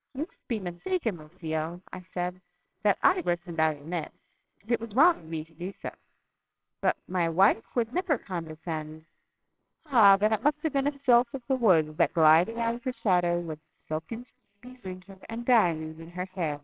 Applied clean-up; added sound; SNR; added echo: neural separator model SepFormer WHAMR!.